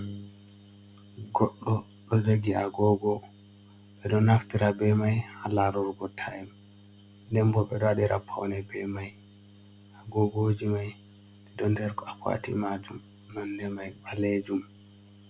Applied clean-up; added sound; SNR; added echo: none; none; none; none.